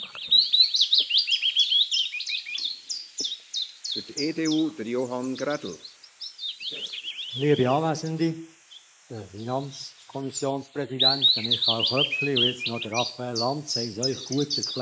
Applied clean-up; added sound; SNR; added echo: neural mask model Resemble Enhance denoiser.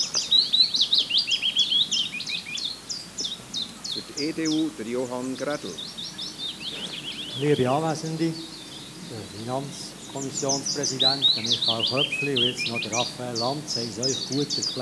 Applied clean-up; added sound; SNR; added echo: none; Bird vocalization, bird call, bird song; -3 dB; none.